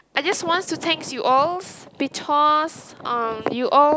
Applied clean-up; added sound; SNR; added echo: none; none; none; none.